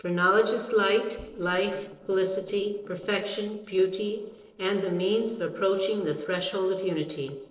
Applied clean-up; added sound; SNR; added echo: neural separator model SepFormer DNS4.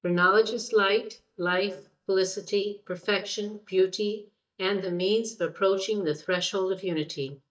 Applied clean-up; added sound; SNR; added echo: neural mask model DeepFilterNet 3.